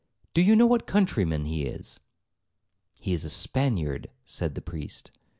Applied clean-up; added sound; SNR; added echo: none; none; none; none.